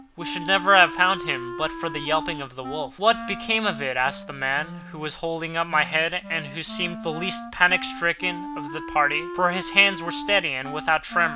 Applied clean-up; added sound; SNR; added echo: none; Wind instrument, woodwind instrument; 11 dB; none.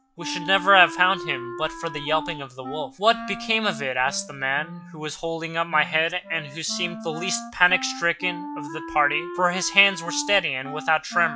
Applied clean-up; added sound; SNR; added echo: classical method log-MMSE.